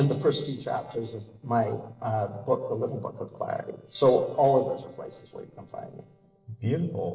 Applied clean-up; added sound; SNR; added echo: neural separator model SepFormer DNS4.